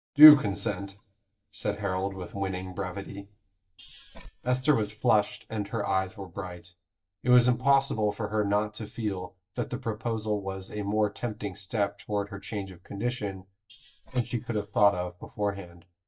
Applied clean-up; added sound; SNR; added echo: neural mask model DeepFilterNet 3.